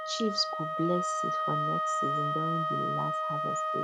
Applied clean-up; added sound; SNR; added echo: none; Wind instrument, woodwind instrument; -3 dB; none.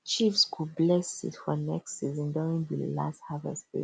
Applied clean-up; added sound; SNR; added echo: none; none; none; none.